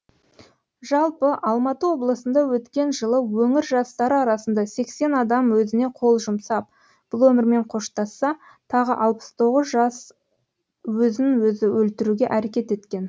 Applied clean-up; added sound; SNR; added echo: none; none; none; none.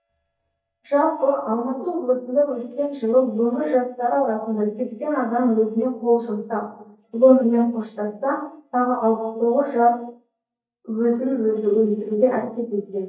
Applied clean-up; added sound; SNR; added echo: neural mask model DeepFilterNet 3.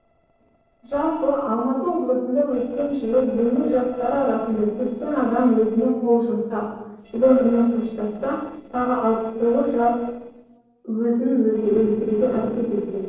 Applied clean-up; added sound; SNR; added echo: neural separator model SepFormer DNS4.